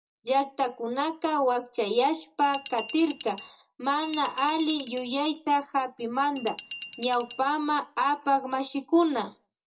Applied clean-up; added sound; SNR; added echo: none; Glass; 15 dB; reverberation time 0.2 s.